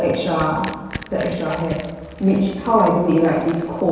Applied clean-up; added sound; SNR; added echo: none; Crushing; 15 dB; reverberation time 1.2 s.